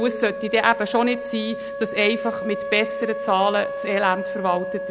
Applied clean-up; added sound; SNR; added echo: none; Wind instrument, woodwind instrument; 7 dB; none.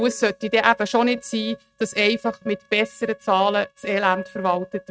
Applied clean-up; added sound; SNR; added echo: neural mask model RNNoise.